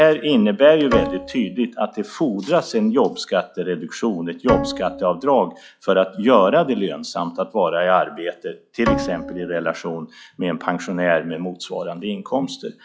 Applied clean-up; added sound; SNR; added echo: classical method log-MMSE.